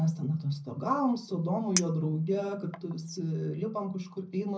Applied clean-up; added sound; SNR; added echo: none; Chink, clink; 11 dB; reverberation time 0.4 s.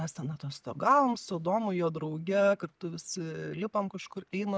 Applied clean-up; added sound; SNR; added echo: none; none; none; none.